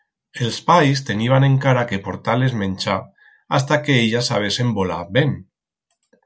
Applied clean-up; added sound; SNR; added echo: none; none; none; none.